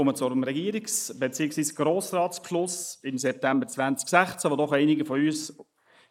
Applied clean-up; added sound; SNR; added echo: neural mask model Resemble Enhance denoiser.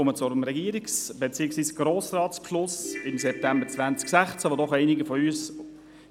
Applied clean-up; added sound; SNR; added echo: none; Ringtone / Keyboard (musical); 12 dB; none.